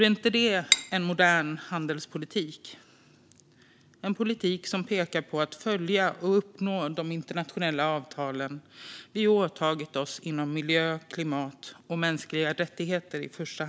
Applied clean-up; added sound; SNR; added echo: none; Cutlery, silverware / Dishes, pots, and pans; -1 dB; none.